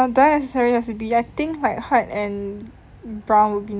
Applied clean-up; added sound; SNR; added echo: none; none; none; none.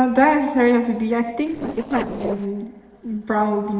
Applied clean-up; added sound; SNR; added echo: neural separator model SepFormer DNS4.